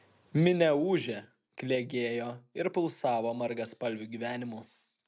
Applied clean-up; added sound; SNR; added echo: none; none; none; none.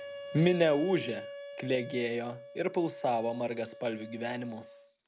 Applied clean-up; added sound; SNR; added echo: none; Wind instrument, woodwind instrument; 13 dB; none.